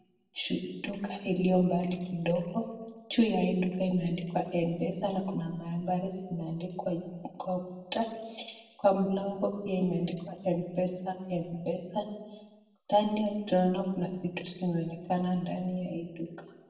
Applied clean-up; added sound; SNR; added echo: none; none; none; reverberation time 0.9 s.